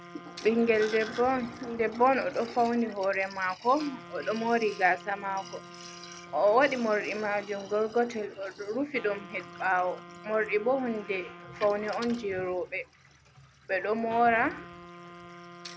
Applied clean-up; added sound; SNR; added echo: none; Wind instrument, woodwind instrument + Sink (filling or washing); 17 dB; none.